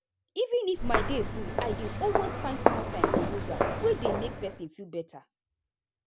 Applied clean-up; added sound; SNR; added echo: none; Walk, footsteps; -4 dB; none.